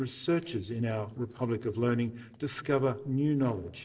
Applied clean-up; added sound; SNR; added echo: neural separator model SepFormer DNS4.